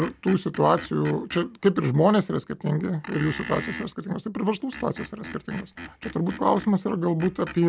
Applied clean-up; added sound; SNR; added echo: none; Screech; 16 dB; none.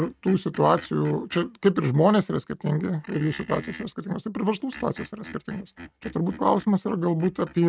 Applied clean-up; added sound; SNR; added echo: neural mask model RNNoise.